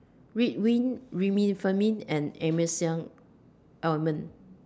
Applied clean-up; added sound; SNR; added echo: none; none; none; none.